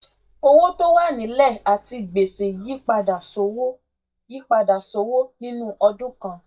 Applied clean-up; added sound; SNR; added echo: neural mask model DeepFilterNet 3.